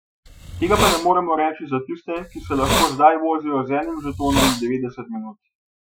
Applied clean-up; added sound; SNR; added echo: classical method Wiener filter.